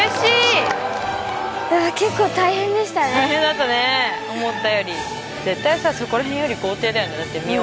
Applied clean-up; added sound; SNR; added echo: none; none; none; none.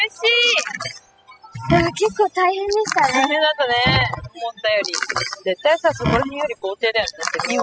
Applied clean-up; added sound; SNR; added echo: classical method spectral subtraction.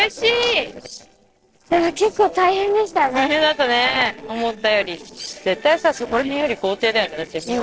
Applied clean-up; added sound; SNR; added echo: neural separator model SepFormer DNS4.